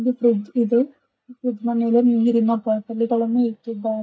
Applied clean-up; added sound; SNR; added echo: neural mask model DeepFilterNet 3.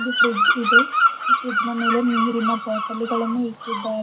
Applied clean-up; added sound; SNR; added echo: none; Bird vocalization, bird call, bird song; -3 dB; reverberation time 0.4 s.